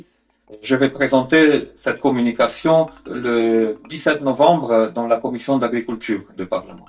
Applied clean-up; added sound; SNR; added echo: neural mask model DeepFilterNet 3.